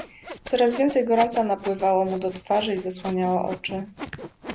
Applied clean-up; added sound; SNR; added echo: none; Sawing; 15 dB; none.